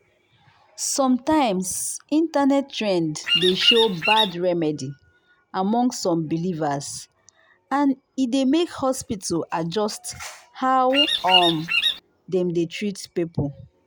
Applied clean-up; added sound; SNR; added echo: none; Bird vocalization, bird call, bird song; -2 dB; none.